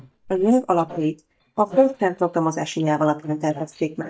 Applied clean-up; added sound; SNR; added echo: neural mask model DeepFilterNet 3.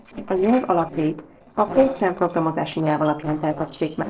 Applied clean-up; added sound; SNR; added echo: neural separator model SepFormer DNS4.